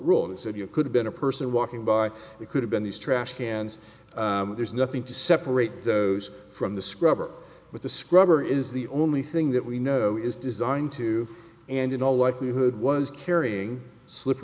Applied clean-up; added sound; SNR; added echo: none; none; none; none.